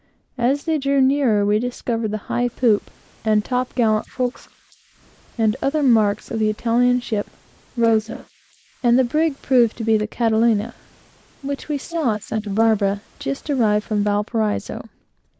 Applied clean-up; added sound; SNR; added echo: neural mask model Resemble Enhance denoiser.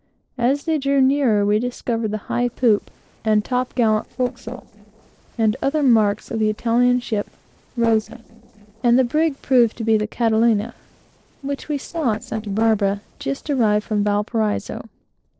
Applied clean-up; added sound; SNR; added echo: neural separator model SepFormer DNS4.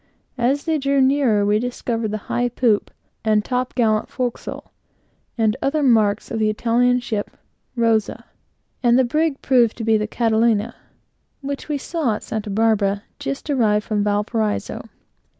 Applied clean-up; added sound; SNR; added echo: none; none; none; none.